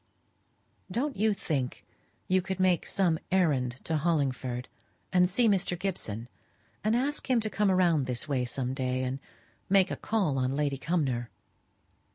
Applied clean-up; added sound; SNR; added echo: none; none; none; none.